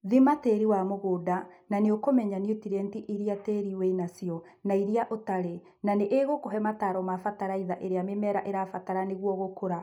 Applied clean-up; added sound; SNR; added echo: none; none; none; none.